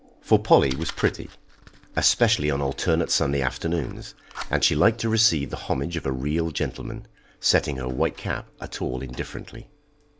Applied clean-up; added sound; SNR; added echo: none; Fire; 19 dB; none.